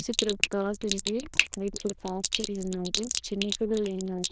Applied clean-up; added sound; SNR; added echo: neural diffusion model UNIVERSE++.